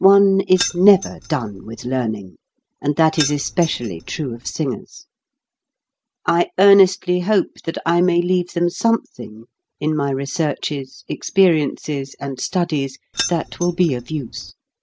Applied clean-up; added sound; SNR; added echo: none; Keys jangling; 11 dB; none.